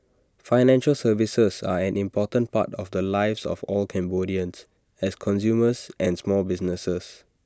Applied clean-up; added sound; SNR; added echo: none; none; none; none.